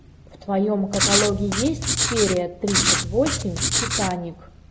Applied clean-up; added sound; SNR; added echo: none; Writing; -2 dB; none.